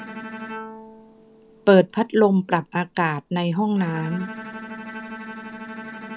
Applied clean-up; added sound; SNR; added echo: none; Bowed string instrument; 14 dB; none.